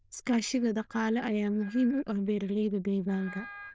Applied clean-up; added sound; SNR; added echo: neural diffusion model UNIVERSE++.